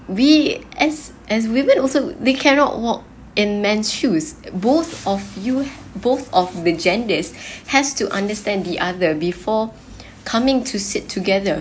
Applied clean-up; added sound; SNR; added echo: none; none; none; none.